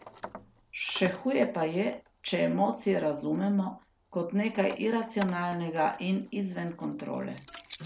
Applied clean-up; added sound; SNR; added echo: none; Keys jangling; 19 dB; none.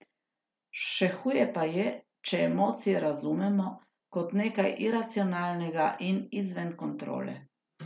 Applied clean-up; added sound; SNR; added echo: none; none; none; none.